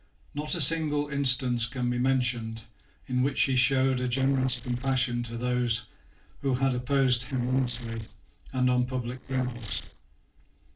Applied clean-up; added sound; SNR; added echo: neural separator model SepFormer DNS4.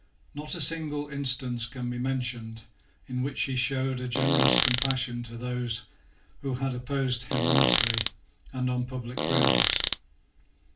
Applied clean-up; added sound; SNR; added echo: none; Fart; -5 dB; reverberation time 0.2 s.